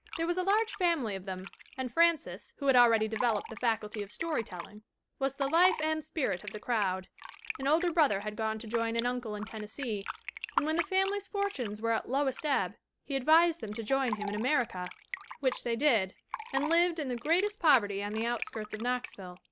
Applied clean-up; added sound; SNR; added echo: none; Fill (with liquid); 12 dB; none.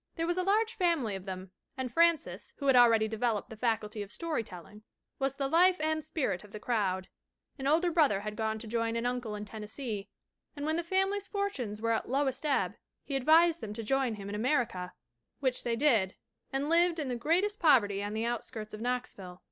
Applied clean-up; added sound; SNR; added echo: none; none; none; none.